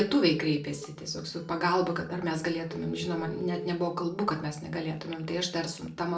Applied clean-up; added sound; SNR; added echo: none; Telephone; 15 dB; reverberation time 0.3 s.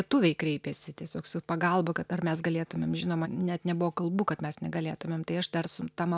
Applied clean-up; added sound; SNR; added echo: none; none; none; none.